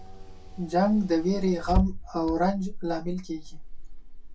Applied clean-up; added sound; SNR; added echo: none; Engine / Car; 5 dB; reverberation time 0.1 s.